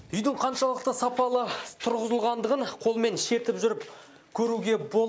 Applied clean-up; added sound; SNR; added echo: none; none; none; none.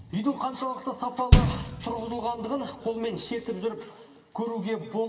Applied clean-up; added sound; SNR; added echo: none; Bass drum; -4 dB; reverberation time 1.4 s.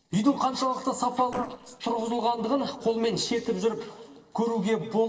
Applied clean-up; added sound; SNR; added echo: neural separator model SepFormer DNS4.